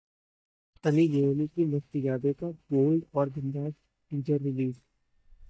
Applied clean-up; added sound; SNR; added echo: neural mask model DeepFilterNet 3.